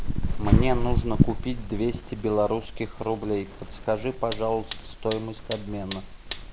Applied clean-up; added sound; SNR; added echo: none; Fire; -2 dB; none.